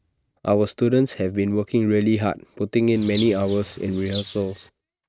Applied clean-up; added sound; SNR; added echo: neural mask model RNNoise.